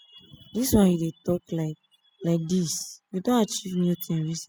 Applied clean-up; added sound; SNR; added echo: classical method spectral subtraction.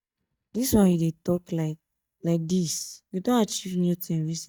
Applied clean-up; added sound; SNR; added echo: neural mask model DeepFilterNet 3.